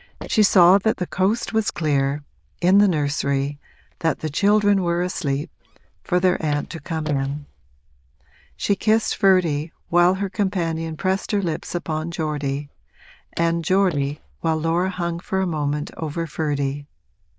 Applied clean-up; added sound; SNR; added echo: neural diffusion model UNIVERSE++.